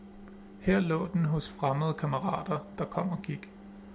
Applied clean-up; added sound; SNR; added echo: none; none; none; none.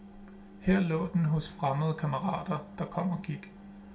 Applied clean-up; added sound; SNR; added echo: none; none; none; reverberation time 0.3 s.